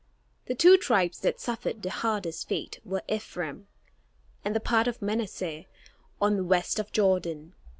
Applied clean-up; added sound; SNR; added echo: none; none; none; none.